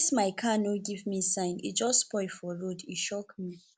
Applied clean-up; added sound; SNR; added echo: none; none; none; none.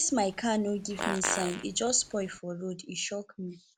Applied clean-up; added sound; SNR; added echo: none; Fart; 7 dB; none.